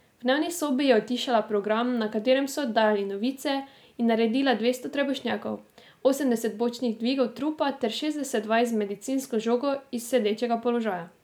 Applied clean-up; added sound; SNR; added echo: none; none; none; none.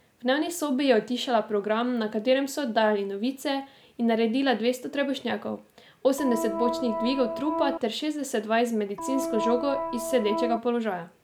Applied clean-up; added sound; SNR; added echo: none; Organ; 4 dB; none.